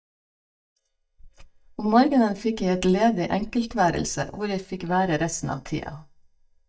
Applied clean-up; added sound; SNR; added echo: neural mask model DeepFilterNet 3.